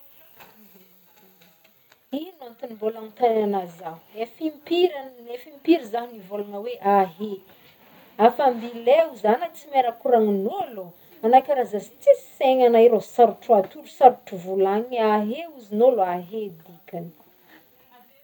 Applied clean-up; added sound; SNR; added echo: none; none; none; none.